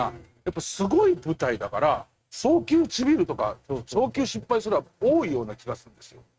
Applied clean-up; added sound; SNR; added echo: neural mask model RNNoise.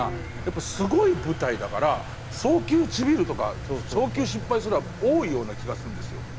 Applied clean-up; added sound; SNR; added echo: none; Engine; 9 dB; none.